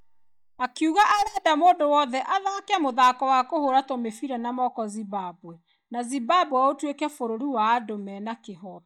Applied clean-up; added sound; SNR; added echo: neural mask model DeepFilterNet 3.